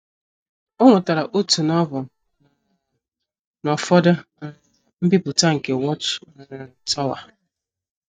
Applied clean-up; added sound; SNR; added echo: neural mask model DeepFilterNet 3.